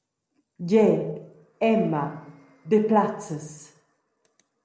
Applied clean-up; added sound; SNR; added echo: none; none; none; none.